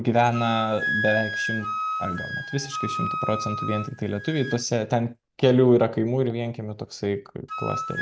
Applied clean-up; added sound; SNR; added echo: none; Wind instrument, woodwind instrument; 7 dB; none.